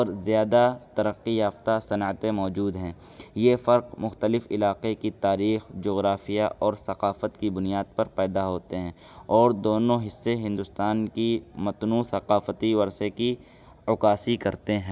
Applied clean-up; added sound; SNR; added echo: none; none; none; none.